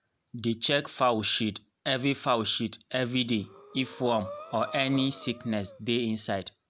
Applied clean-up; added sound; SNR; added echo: none; Breathing; 16 dB; none.